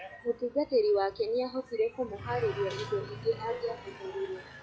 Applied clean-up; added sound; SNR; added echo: classical method log-MMSE.